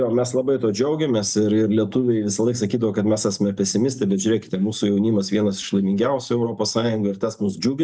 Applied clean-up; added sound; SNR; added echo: neural mask model DeepFilterNet 3.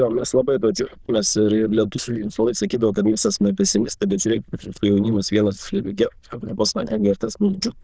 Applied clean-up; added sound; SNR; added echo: neural diffusion model UNIVERSE++.